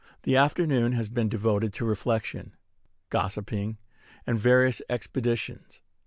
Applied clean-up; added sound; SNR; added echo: none; none; none; none.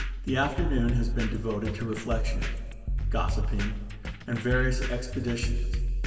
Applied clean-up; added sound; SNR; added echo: none; Drum kit; -2 dB; reverberation time 2.2 s.